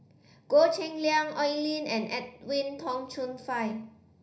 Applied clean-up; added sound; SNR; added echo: none; none; none; reverberation time 0.4 s.